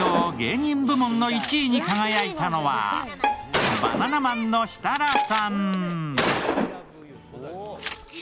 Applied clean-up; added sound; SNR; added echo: none; Bowed string instrument + Gunshot, gunfire; 4 dB; none.